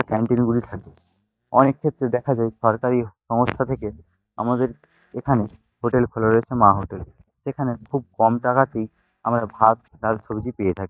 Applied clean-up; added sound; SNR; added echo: neural mask model DeepFilterNet 3.